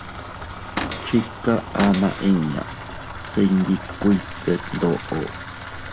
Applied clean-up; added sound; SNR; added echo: none; Bathtub (filling or washing) / Water tap, faucet + Cupboard open or close / Door; 9 dB; none.